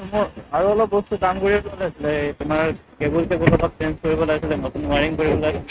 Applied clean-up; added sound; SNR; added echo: neural mask model RNNoise.